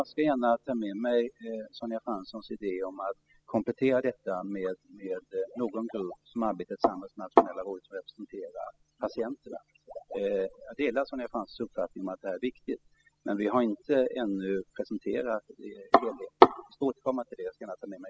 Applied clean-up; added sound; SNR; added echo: classical method spectral subtraction.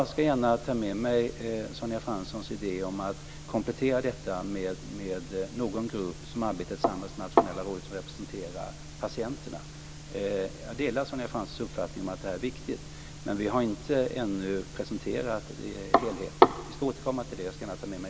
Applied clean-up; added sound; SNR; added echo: none; none; none; none.